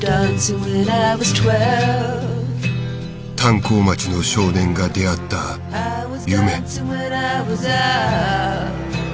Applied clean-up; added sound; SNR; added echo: none; none; none; none.